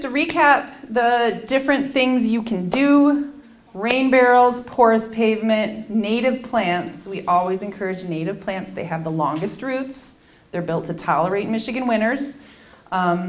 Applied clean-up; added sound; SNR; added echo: none; none; none; none.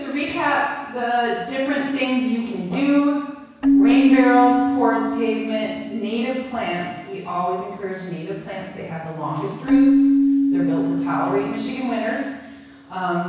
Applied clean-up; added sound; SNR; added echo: none; Keyboard (musical); 0 dB; reverberation time 1.1 s.